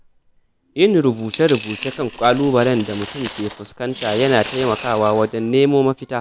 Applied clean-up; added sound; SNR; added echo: none; Coin (dropping); 11 dB; none.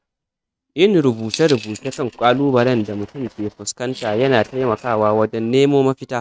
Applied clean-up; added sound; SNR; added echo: neural mask model RNNoise.